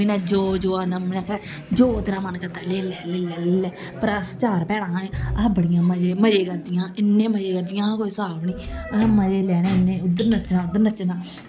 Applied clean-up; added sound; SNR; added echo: none; none; none; none.